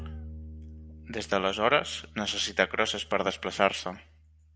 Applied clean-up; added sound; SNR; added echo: none; Bowed string instrument; 16 dB; none.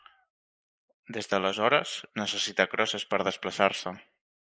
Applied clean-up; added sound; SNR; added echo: neural mask model Resemble Enhance denoiser.